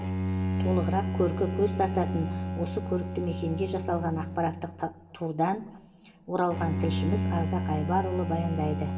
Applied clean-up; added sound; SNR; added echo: none; Bowed string instrument; 1 dB; reverberation time 2.6 s.